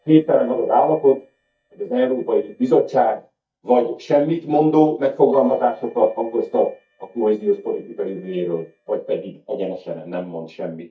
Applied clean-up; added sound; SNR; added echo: neural mask model DeepFilterNet 3.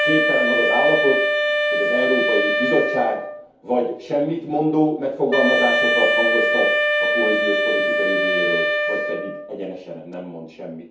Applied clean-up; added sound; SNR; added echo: none; Wind instrument, woodwind instrument; -2 dB; reverberation time 0.6 s.